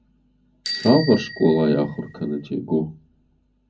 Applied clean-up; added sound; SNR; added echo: none; Bicycle bell; 13 dB; reverberation time 0.4 s.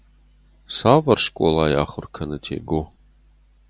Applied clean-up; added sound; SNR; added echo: none; none; none; none.